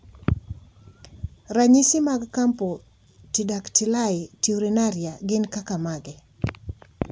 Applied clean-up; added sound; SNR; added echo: none; none; none; none.